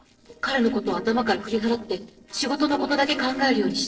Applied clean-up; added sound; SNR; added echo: neural separator model SepFormer DNS4.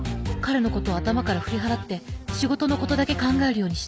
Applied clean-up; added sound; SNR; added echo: none; none; none; none.